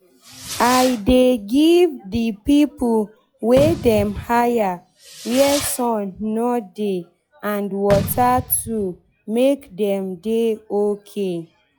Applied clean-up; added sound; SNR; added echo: classical method log-MMSE.